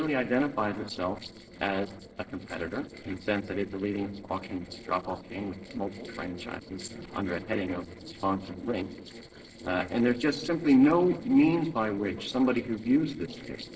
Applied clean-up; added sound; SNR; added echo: neural separator model SepFormer DNS4.